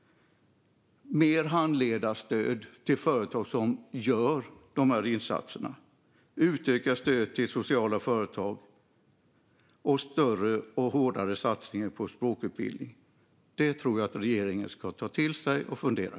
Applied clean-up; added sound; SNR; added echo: none; none; none; none.